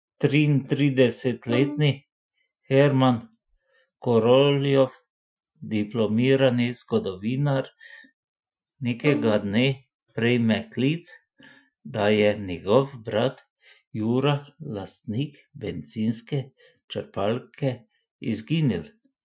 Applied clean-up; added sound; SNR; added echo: classical method Wiener filter.